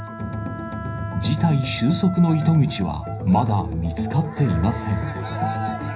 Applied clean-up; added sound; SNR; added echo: none; Wind instrument, woodwind instrument; 16 dB; reverberation time 0.5 s.